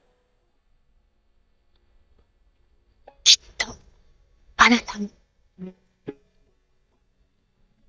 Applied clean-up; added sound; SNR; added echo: neural mask model DeepFilterNet 3.